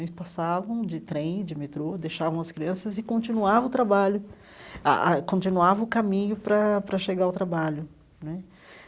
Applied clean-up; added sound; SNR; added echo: none; none; none; none.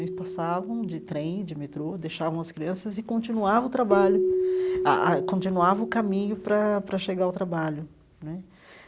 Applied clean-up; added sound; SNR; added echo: none; Keyboard (musical); 5 dB; none.